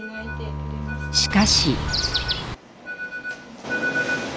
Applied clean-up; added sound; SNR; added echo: none; Chirp, tweet + Bowed string instrument; 2 dB; none.